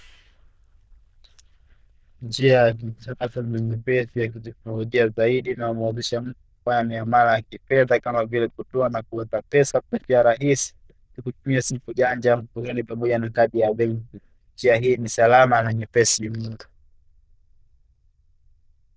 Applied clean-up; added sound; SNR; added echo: neural diffusion model UNIVERSE++.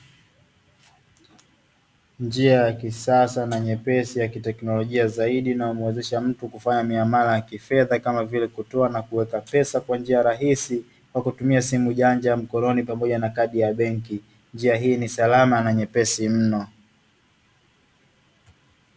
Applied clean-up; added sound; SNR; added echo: none; none; none; none.